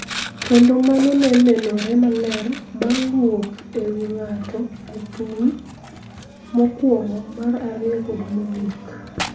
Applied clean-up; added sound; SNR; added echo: none; Coin (dropping); 14 dB; reverberation time 0.5 s.